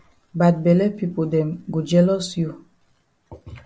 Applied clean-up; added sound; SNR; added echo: none; none; none; none.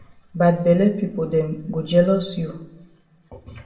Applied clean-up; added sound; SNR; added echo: none; none; none; reverberation time 0.6 s.